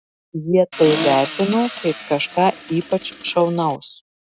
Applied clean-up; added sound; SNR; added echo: none; Accelerating, revving, vroom; 10 dB; none.